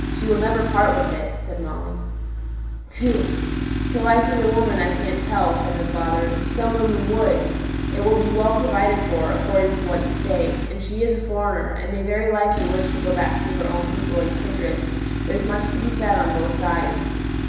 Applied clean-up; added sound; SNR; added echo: none; Tools; 1 dB; reverberation time 1.0 s.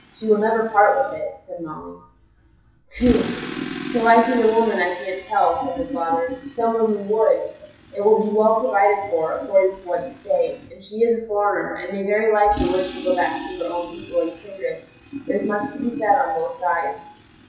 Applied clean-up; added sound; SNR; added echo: classical method WPE with log-MMSE.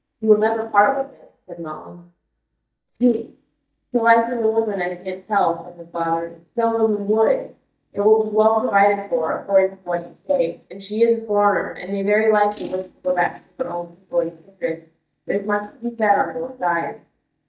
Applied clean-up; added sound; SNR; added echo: neural mask model DeepFilterNet 3.